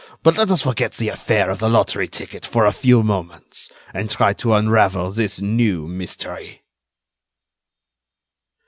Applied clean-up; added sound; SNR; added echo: none; none; none; none.